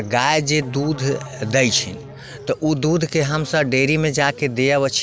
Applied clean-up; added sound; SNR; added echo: none; Musical instrument; 17 dB; none.